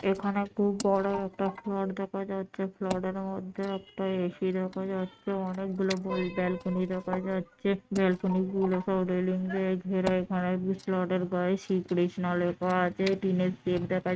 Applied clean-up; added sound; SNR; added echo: neural mask model RNNoise.